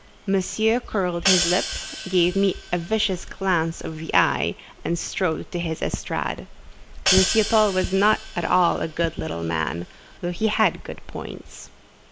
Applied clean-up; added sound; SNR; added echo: none; Hi-hat; 6 dB; none.